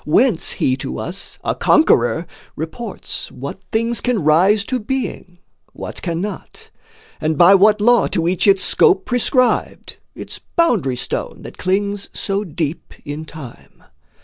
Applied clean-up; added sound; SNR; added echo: none; none; none; none.